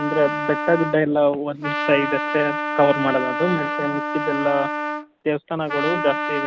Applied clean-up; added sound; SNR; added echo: none; Trumpet; 4 dB; none.